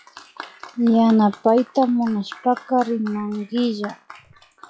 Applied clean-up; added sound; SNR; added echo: classical method log-MMSE.